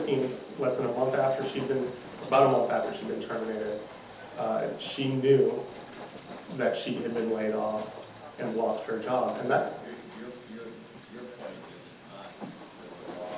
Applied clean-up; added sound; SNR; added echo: none; Train; 15 dB; reverberation time 0.6 s.